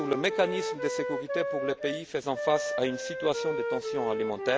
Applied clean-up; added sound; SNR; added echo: none; Wind instrument, woodwind instrument; 3 dB; none.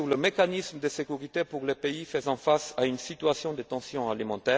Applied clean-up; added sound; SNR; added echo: none; none; none; none.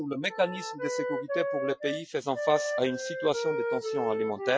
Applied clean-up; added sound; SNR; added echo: classical method Wiener filter.